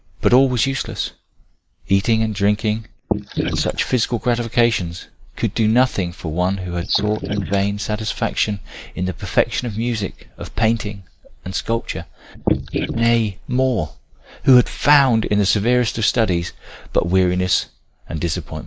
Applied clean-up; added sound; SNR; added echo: neural mask model Resemble Enhance denoiser.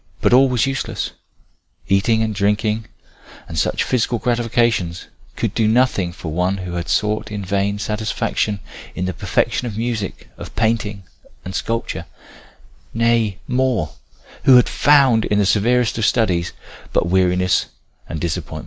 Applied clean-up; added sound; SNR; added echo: none; none; none; none.